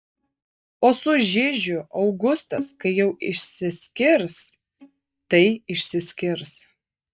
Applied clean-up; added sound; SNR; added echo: neural mask model DeepFilterNet 3.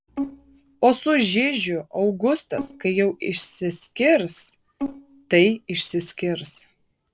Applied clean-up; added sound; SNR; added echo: neural separator model SepFormer DNS4.